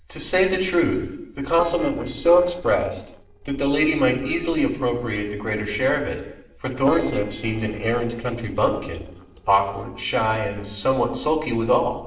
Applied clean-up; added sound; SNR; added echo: neural separator model SepFormer DNS4.